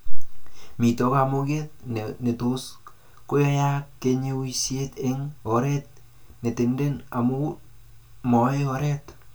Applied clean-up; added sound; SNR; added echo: none; none; none; reverberation time 0.2 s.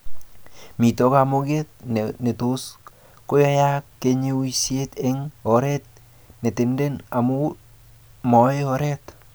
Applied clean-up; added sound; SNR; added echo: none; none; none; none.